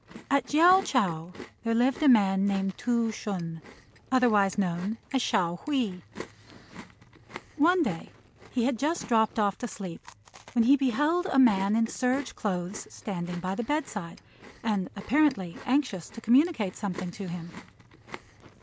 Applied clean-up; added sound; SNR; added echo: none; Chewing, mastication; 19 dB; none.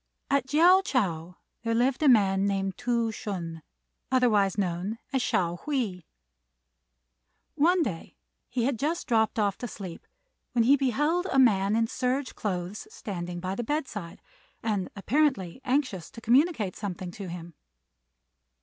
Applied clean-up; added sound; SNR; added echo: none; none; none; none.